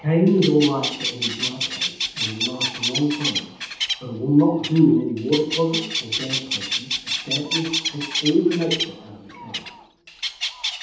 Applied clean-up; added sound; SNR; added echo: none; Bird; 5 dB; reverberation time 0.8 s.